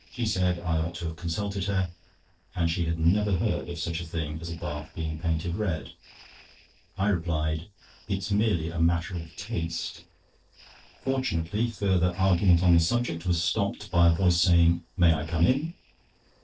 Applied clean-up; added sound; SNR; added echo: neural separator model SepFormer DNS4.